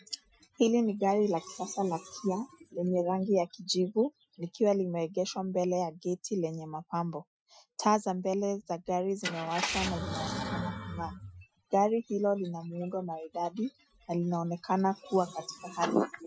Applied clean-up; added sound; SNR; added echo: classical method Wiener filter.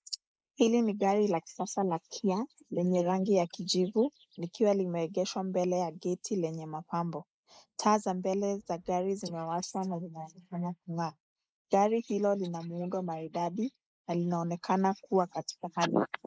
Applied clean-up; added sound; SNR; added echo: neural mask model Resemble Enhance denoiser.